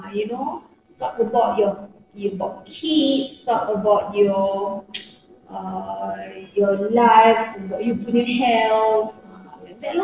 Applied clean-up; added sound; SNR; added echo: neural separator model SepFormer DNS4.